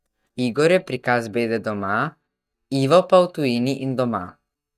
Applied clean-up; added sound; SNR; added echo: neural mask model DeepFilterNet 3.